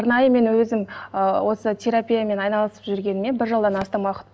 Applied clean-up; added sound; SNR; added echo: none; none; none; none.